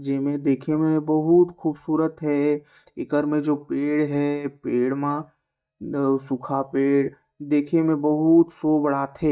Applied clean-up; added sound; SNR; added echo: neural mask model DeepFilterNet 3.